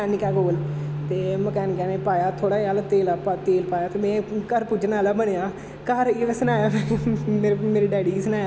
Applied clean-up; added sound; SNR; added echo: none; Bass guitar; 9 dB; none.